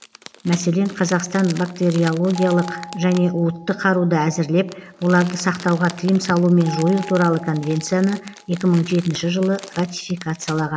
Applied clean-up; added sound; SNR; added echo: none; Crumpling, crinkling + Piano; 17 dB; none.